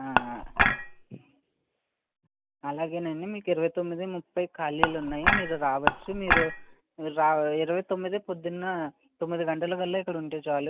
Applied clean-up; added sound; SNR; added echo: none; Dishes, pots, and pans / Chink, clink; -4 dB; none.